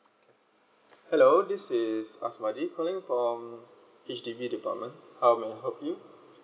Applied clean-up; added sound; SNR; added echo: none; none; none; none.